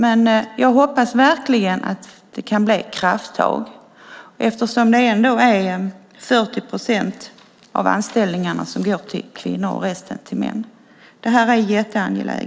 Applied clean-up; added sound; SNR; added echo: none; none; none; none.